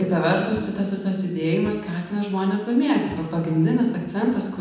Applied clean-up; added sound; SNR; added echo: none; Bowed string instrument; 19 dB; reverberation time 1.0 s.